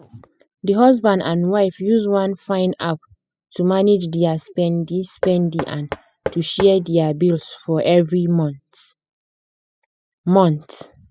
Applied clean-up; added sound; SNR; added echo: classical method spectral subtraction.